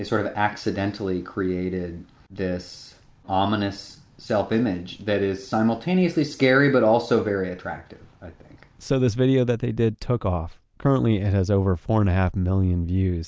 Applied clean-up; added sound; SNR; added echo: none; none; none; none.